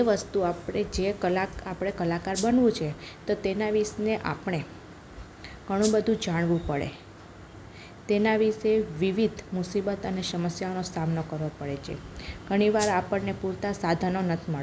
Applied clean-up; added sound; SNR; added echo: none; Rattle (instrument); 11 dB; none.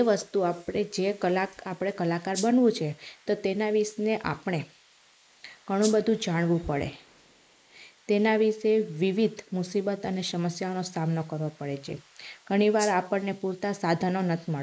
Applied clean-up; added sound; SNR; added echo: neural mask model Resemble Enhance denoiser.